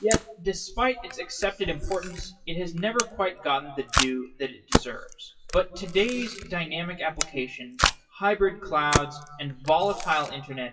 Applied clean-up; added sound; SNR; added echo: classical method WPE with log-MMSE.